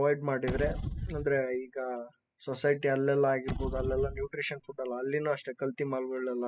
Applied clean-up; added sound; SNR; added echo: classical method spectral subtraction.